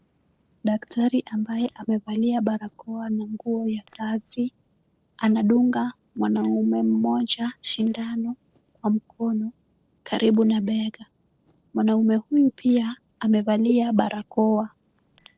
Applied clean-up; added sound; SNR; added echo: neural separator model SepFormer DNS4.